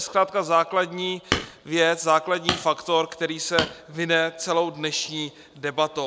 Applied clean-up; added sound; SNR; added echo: none; Hammer; 8 dB; none.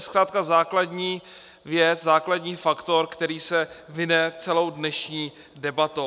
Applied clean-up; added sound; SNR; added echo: none; none; none; none.